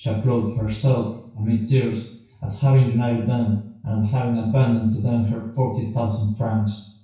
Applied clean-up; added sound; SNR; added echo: none; none; none; reverberation time 0.6 s.